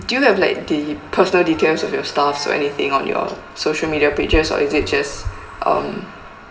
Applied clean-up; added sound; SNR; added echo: none; Bicycle; 14 dB; reverberation time 2.9 s.